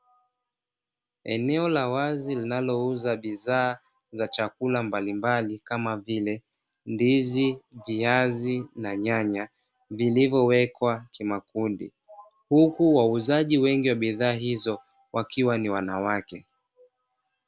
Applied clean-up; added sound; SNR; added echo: none; none; none; none.